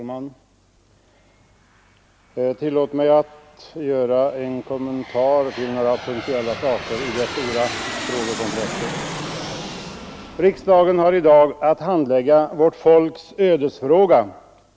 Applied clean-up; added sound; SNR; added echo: none; Aircraft; 14 dB; none.